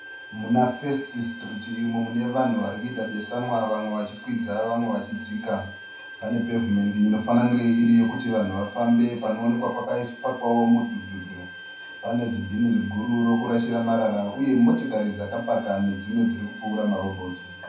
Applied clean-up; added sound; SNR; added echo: none; Bowed string instrument; 16 dB; reverberation time 0.6 s.